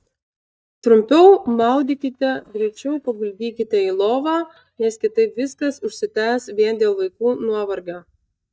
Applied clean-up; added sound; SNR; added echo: neural mask model DeepFilterNet 3.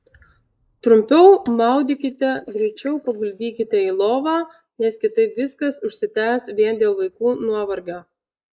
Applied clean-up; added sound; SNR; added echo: neural mask model Resemble Enhance denoiser.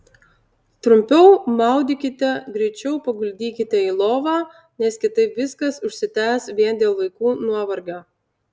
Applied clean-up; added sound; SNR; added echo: none; none; none; none.